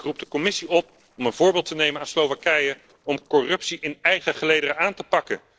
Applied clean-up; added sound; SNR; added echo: neural separator model SepFormer DNS4.